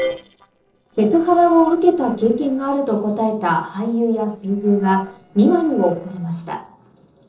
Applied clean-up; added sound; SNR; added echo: neural separator model SepFormer DNS4.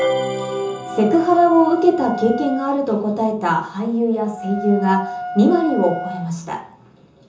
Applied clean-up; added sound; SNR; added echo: none; Wind instrument, woodwind instrument; 12 dB; reverberation time 0.6 s.